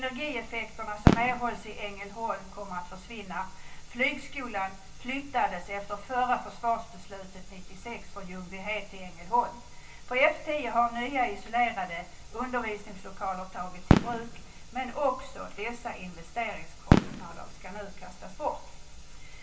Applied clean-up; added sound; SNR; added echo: none; Fireworks; -3 dB; reverberation time 0.3 s.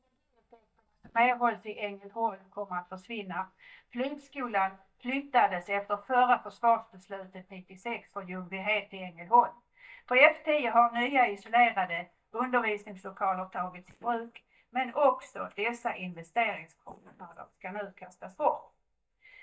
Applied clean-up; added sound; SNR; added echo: neural mask model DeepFilterNet 3.